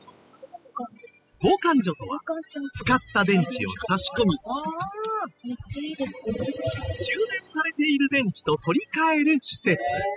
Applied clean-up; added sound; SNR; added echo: classical method spectral subtraction.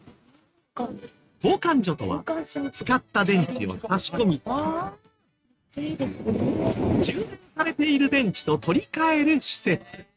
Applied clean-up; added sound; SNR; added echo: neural mask model RNNoise.